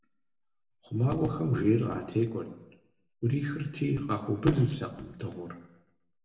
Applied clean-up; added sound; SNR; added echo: none; none; none; reverberation time 0.8 s.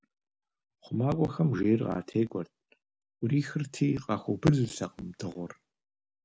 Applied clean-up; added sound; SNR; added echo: none; none; none; none.